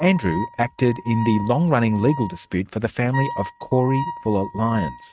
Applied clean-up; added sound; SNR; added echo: neural mask model RNNoise.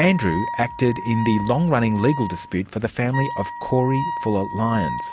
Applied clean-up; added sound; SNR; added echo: none; Wind instrument, woodwind instrument; 8 dB; none.